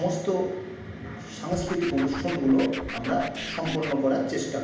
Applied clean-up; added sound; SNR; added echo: none; Scratching (performance technique); 10 dB; reverberation time 0.8 s.